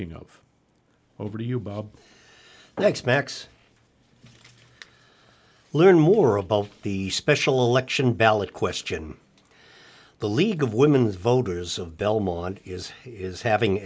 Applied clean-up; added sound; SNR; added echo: none; none; none; none.